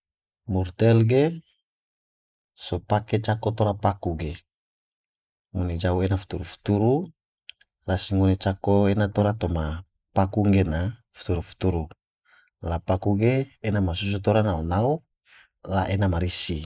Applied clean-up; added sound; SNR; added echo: neural mask model Resemble Enhance denoiser.